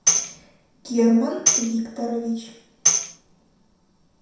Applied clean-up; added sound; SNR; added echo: none; Tambourine; 0 dB; reverberation time 0.7 s.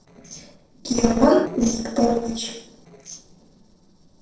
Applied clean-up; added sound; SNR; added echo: neural separator model SepFormer DNS4.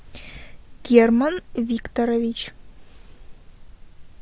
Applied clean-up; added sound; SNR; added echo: none; none; none; none.